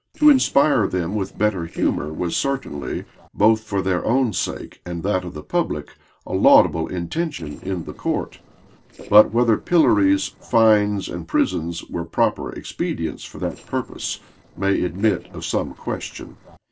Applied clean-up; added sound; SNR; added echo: neural separator model SepFormer DNS4.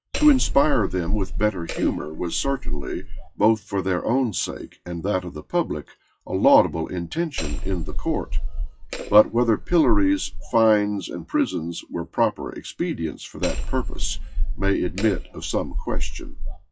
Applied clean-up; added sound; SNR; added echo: classical method WPE with log-MMSE.